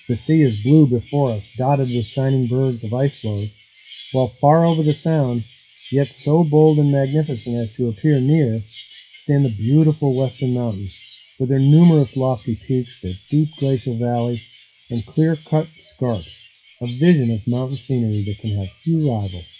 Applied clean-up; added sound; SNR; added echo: classical method WPE with log-MMSE.